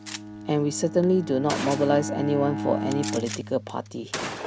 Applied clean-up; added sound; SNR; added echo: none; Gunshot, gunfire + Bowed string instrument; 7 dB; none.